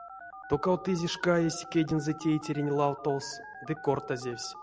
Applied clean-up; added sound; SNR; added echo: none; Telephone; 15 dB; none.